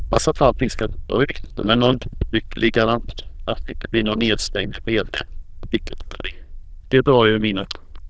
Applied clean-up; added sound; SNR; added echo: neural diffusion model UNIVERSE++.